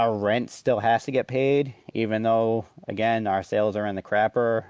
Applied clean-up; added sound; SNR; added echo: none; none; none; none.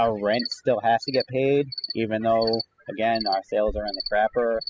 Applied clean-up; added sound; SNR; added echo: classical method spectral subtraction.